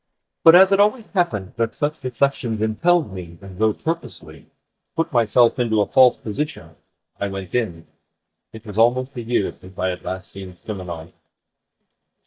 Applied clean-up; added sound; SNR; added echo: neural mask model DeepFilterNet 3.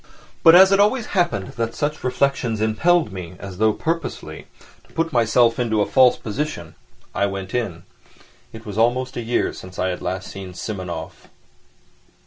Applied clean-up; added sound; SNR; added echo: none; none; none; none.